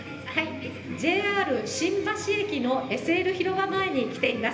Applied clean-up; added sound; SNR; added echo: none; none; none; reverberation time 1.4 s.